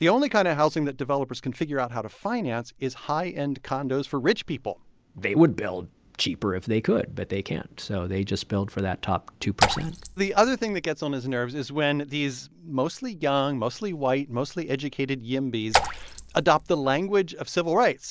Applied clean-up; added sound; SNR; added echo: none; Raindrop / Splash, splatter; 3 dB; none.